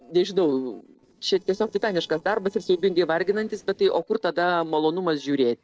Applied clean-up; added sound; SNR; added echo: neural separator model SepFormer DNS4.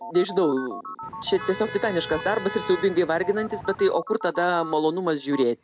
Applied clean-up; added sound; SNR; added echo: none; Motor vehicle (road) + Telephone; 12 dB; none.